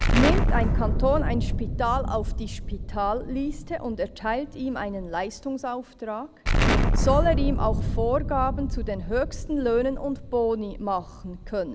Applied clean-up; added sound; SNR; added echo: none; Explosion; -1 dB; none.